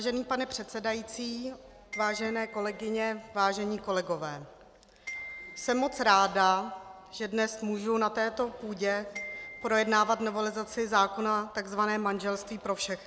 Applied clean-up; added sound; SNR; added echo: none; Glockenspiel; 17 dB; none.